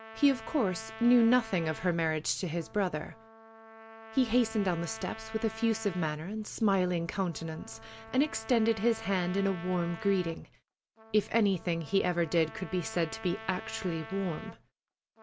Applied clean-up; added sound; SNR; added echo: none; Trumpet; 17 dB; none.